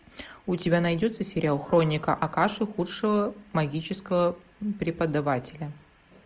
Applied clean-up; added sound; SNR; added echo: none; none; none; none.